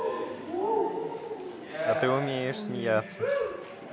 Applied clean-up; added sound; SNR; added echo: none; Cheering; -1 dB; none.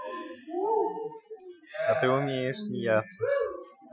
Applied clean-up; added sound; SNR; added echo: classical method Wiener filter.